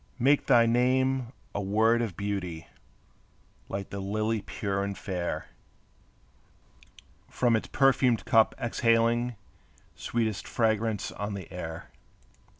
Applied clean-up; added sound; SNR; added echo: none; none; none; none.